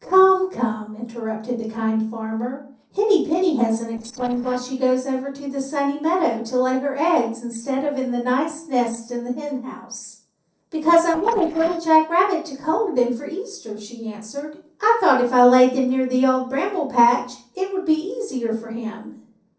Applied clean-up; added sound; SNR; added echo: neural separator model SepFormer DNS4.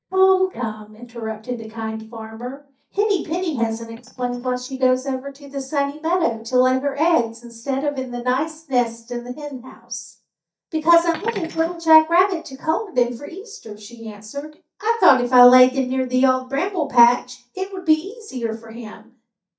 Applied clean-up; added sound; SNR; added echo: neural mask model DeepFilterNet 3.